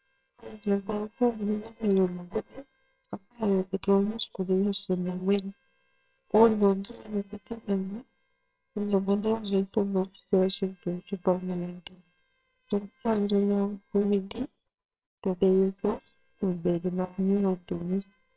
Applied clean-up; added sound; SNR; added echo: neural separator model SepFormer WHAMR!.